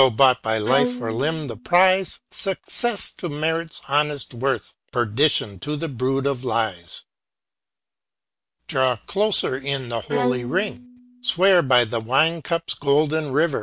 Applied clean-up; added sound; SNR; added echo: none; Bowed string instrument; 8 dB; none.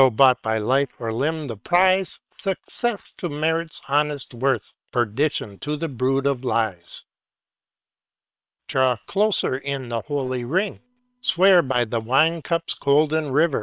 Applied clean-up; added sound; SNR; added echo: neural separator model SepFormer WHAM!.